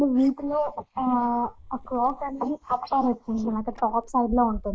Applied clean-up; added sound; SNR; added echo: neural mask model Resemble Enhance denoiser.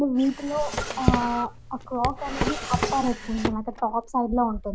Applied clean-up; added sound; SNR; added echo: none; Drawer open or close + Raindrop / Drip; 3 dB; none.